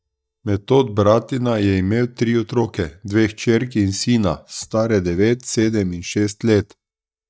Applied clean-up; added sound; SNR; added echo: neural mask model DeepFilterNet 3.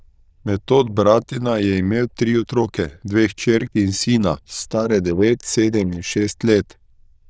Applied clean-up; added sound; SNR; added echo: neural diffusion model UNIVERSE++.